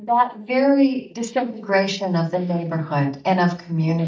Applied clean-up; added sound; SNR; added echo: neural mask model DeepFilterNet 3.